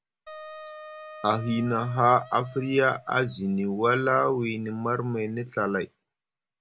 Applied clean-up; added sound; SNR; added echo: none; Wind instrument, woodwind instrument; 17 dB; none.